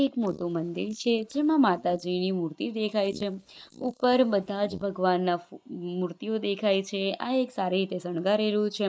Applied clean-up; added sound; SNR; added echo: neural mask model Resemble Enhance denoiser.